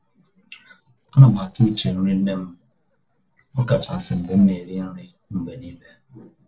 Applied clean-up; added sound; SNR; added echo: neural separator model SepFormer DNS4.